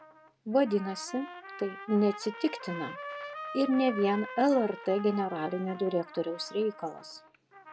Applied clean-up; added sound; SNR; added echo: none; Trumpet; 13 dB; none.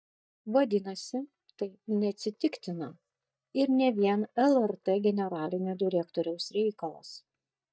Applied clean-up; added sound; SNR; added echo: neural mask model DeepFilterNet 3.